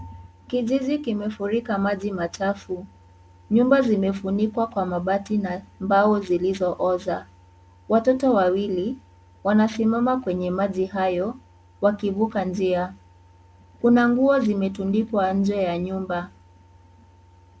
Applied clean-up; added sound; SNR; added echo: none; none; none; none.